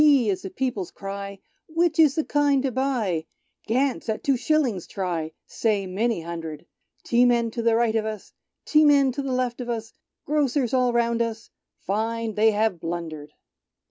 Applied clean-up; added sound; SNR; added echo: none; none; none; none.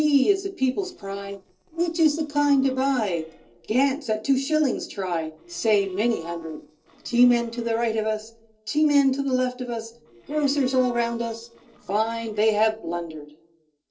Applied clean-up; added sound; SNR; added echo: neural separator model SepFormer DNS4.